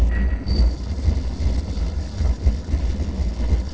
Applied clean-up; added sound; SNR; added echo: neural separator model SepFormer DNS4.